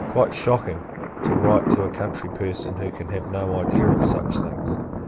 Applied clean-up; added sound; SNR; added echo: none; Thunder; -1 dB; none.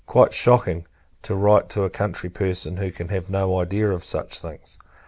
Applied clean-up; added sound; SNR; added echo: none; none; none; none.